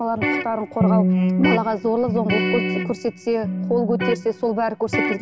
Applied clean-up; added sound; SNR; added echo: none; Electric guitar; 0 dB; none.